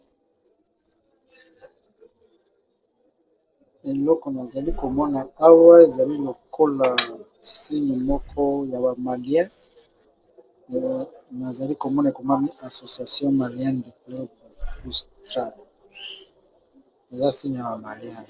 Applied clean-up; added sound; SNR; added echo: neural separator model SepFormer DNS4.